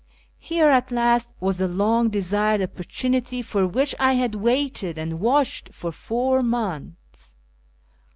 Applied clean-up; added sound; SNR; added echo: none; none; none; none.